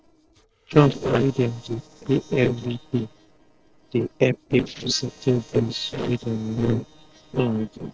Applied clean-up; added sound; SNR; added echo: neural separator model SepFormer DNS4.